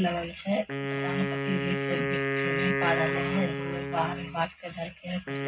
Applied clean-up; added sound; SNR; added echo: none; Wind instrument, woodwind instrument; 0 dB; reverberation time 0.4 s.